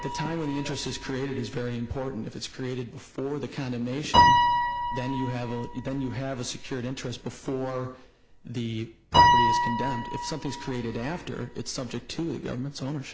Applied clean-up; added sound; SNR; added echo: none; Piano; -3 dB; none.